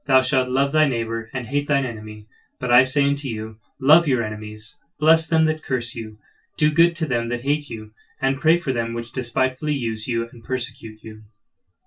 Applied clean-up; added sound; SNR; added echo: none; none; none; reverberation time 0.2 s.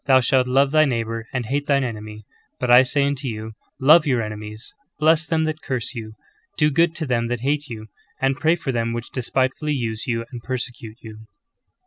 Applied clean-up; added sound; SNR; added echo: none; none; none; none.